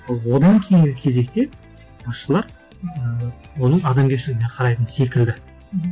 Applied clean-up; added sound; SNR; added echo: none; none; none; none.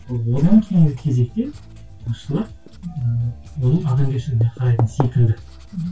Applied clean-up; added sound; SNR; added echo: none; Writing; 19 dB; reverberation time 0.1 s.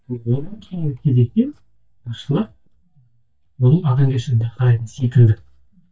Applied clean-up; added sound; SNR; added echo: neural mask model DeepFilterNet 3.